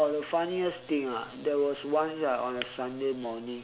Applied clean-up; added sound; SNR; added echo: none; none; none; none.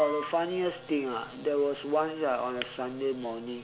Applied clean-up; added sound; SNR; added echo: none; Wind instrument, woodwind instrument; 16 dB; none.